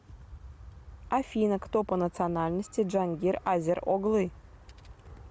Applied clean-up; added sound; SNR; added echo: none; none; none; none.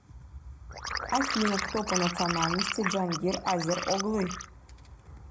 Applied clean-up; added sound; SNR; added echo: none; Liquid; 2 dB; reverberation time 0.2 s.